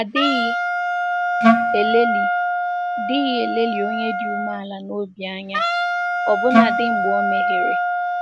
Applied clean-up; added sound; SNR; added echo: none; Wind instrument, woodwind instrument + Wind instrument, woodwind instrument; -5 dB; none.